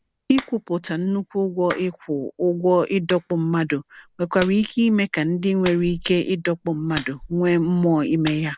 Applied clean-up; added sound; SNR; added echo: none; Clapping; 18 dB; none.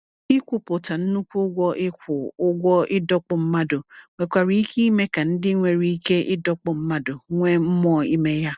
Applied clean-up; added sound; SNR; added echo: none; none; none; none.